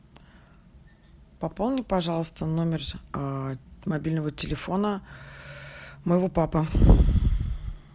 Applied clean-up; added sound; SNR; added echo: none; none; none; none.